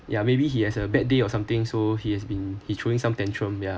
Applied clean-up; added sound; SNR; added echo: none; none; none; none.